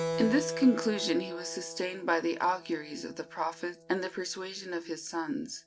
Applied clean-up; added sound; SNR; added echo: none; Keyboard (musical); 9 dB; none.